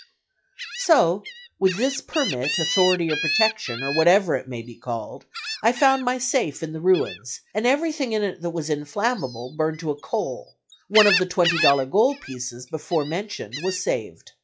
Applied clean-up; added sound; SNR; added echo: classical method log-MMSE.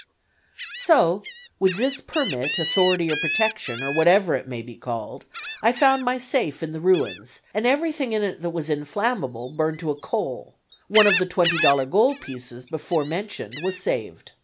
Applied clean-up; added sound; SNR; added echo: none; Gull, seagull; 8 dB; none.